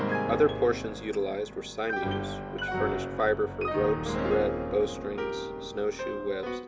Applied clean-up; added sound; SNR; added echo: none; Piano; 2 dB; none.